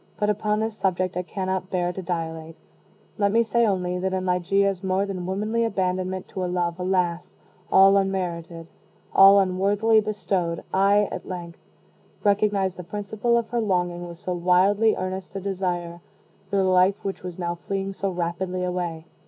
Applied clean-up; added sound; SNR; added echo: none; none; none; none.